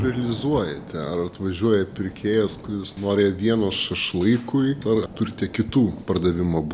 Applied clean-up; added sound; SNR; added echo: none; Thunder; 18 dB; none.